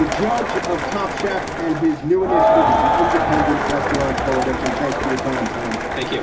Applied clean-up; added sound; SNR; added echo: none; Crowd; -2 dB; reverberation time 0.2 s.